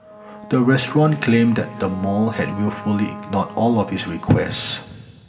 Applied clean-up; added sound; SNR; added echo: none; Wind instrument, woodwind instrument; 17 dB; reverberation time 1.4 s.